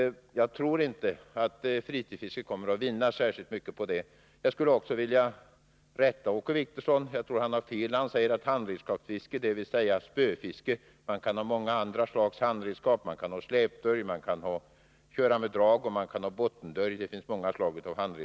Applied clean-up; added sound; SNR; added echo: none; none; none; none.